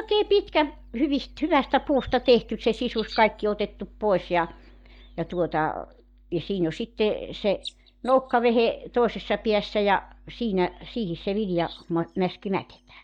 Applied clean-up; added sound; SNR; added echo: neural mask model DeepFilterNet 3.